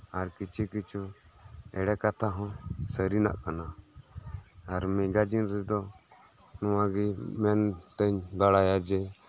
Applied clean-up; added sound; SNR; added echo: none; none; none; none.